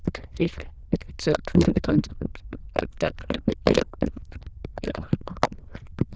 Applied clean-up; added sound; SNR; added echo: neural diffusion model UNIVERSE++.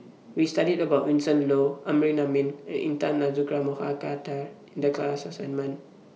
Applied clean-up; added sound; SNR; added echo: none; none; none; none.